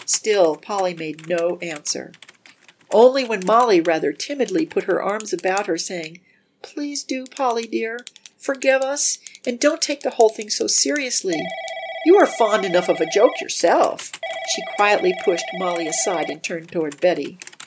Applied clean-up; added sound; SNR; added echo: none; Telephone / Typing; 15 dB; none.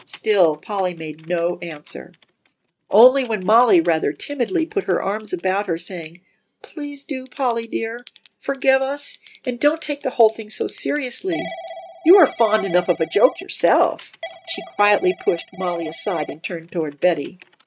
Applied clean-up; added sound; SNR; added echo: neural mask model RNNoise.